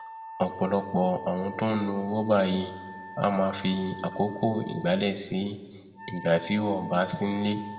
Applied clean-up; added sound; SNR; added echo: none; Wind instrument, woodwind instrument; 15 dB; reverberation time 1.2 s.